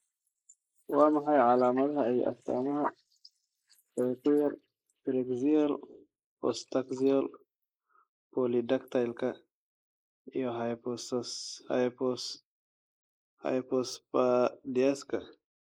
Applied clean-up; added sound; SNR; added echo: neural mask model Resemble Enhance denoiser.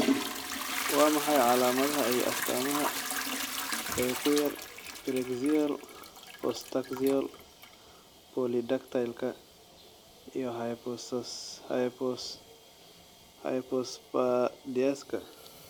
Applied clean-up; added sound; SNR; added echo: none; Trickle, dribble / Toilet flush / Hiss; 6 dB; none.